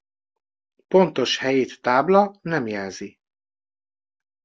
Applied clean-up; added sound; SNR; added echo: none; none; none; none.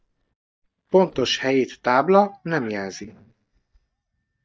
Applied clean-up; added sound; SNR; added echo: neural mask model DeepFilterNet 3.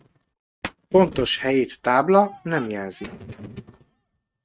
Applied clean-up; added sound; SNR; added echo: neural mask model RNNoise.